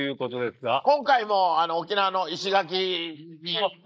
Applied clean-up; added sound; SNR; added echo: neural mask model Resemble Enhance denoiser.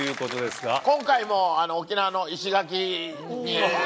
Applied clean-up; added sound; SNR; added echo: none; Brass instrument; 18 dB; none.